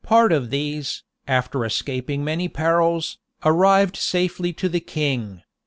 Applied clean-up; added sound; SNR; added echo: none; none; none; none.